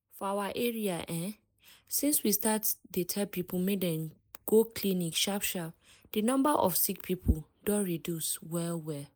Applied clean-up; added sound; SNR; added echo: neural mask model Resemble Enhance denoiser.